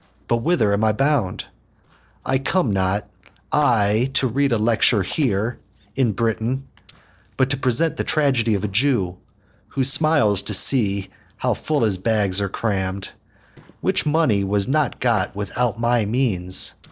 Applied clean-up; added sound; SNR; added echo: neural separator model SepFormer DNS4.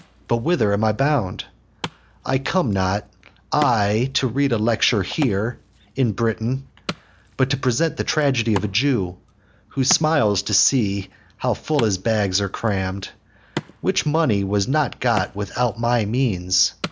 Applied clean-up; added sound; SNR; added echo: none; Wood; 17 dB; none.